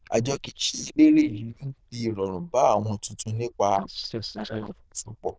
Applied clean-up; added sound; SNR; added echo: neural diffusion model UNIVERSE++.